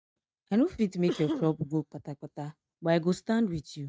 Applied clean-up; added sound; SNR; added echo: neural mask model RNNoise.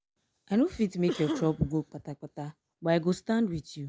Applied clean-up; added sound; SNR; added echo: none; Cough; 8 dB; none.